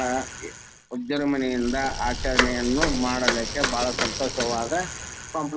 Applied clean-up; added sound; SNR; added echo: none; Bicycle; 2 dB; none.